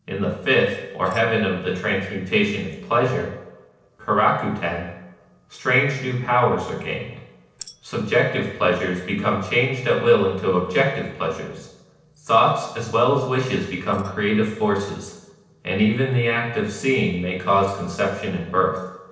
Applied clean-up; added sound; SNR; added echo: neural separator model SepFormer DNS4.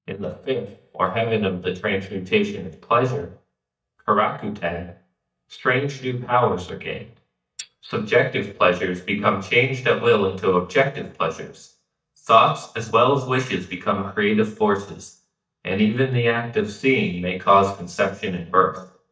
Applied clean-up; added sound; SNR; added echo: neural mask model DeepFilterNet 3.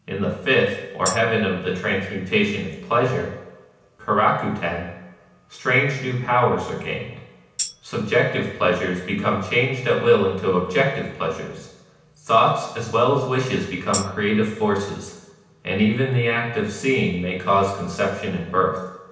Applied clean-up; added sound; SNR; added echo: none; Tambourine; 11 dB; reverberation time 0.9 s.